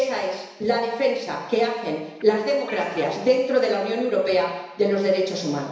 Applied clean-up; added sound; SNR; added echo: none; Guitar; 16 dB; reverberation time 1.0 s.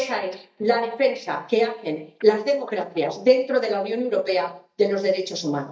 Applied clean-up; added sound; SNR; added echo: neural mask model DeepFilterNet 3.